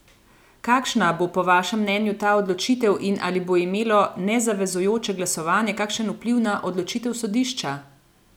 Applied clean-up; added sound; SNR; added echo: none; none; none; none.